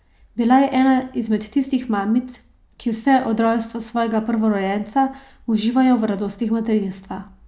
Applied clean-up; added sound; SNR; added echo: none; none; none; none.